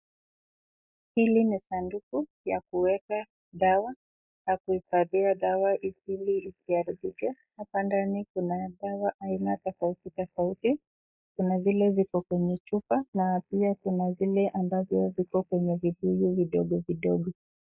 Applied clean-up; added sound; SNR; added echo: neural mask model Resemble Enhance denoiser.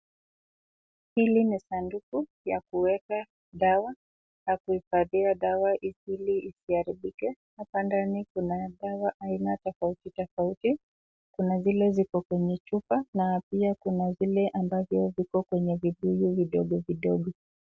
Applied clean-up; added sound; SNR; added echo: none; none; none; none.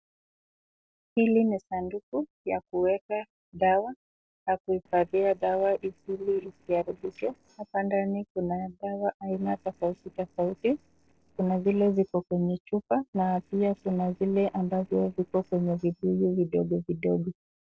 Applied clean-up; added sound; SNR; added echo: neural separator model SepFormer DNS4.